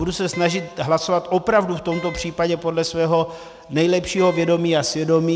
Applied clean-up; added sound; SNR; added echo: none; Wind instrument, woodwind instrument; 17 dB; none.